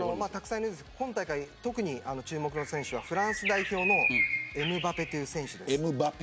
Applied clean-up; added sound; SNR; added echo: none; Bird; 1 dB; none.